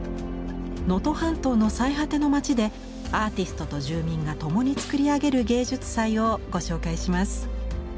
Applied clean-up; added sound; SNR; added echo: none; Snare drum; 17 dB; none.